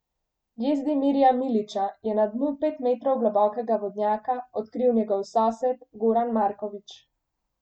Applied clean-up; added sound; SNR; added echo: none; none; none; none.